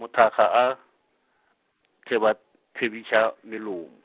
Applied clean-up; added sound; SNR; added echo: none; none; none; none.